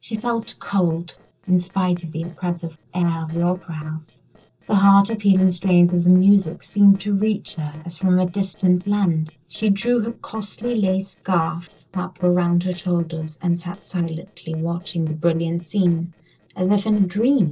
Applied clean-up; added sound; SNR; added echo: neural separator model SepFormer DNS4.